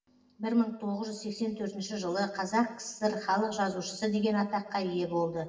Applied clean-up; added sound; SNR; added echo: none; none; none; reverberation time 0.9 s.